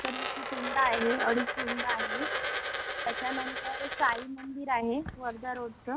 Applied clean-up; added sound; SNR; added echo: none; Coin (dropping); 2 dB; none.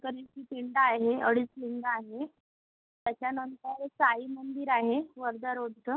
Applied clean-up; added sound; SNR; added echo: none; none; none; none.